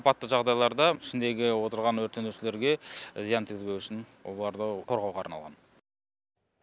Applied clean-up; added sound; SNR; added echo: none; none; none; none.